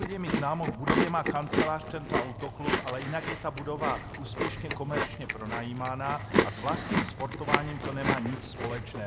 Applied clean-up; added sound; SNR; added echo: none; Chewing, mastication; -2 dB; none.